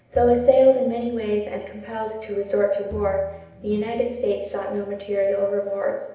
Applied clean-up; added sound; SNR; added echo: none; Bowed string instrument; 20 dB; reverberation time 0.8 s.